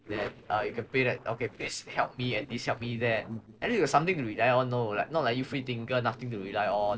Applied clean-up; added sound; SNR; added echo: neural separator model SepFormer DNS4.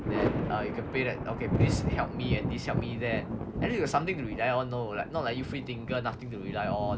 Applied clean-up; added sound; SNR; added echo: none; Thunder; 0 dB; none.